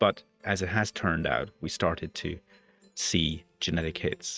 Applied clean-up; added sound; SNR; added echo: neural mask model RNNoise.